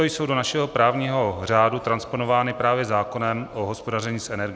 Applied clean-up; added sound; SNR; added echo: none; none; none; none.